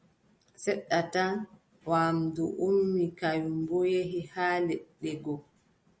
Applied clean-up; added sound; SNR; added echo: none; none; none; none.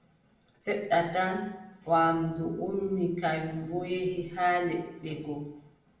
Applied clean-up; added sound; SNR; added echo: none; none; none; reverberation time 0.8 s.